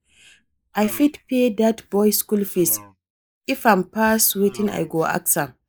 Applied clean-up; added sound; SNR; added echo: neural mask model Resemble Enhance denoiser.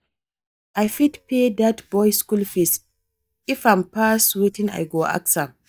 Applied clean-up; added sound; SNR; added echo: neural mask model DeepFilterNet 3.